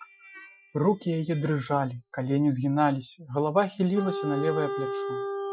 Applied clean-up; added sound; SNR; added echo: classical method Wiener filter.